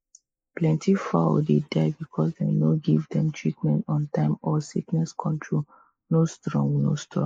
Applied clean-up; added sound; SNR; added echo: neural mask model Resemble Enhance denoiser.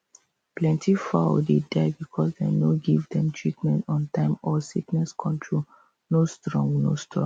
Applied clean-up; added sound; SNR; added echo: none; none; none; none.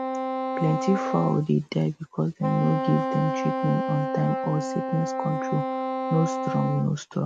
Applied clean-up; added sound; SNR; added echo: none; Wind instrument, woodwind instrument; 3 dB; none.